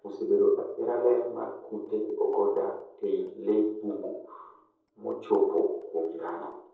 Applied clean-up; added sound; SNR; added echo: neural separator model SepFormer DNS4.